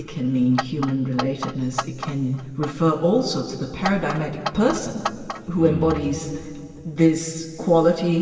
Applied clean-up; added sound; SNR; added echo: none; Clock; 10 dB; reverberation time 2.4 s.